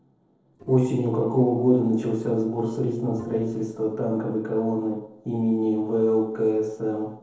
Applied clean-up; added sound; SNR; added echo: neural separator model SepFormer DNS4.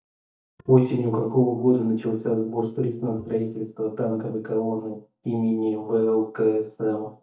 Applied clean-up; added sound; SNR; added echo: neural mask model DeepFilterNet 3.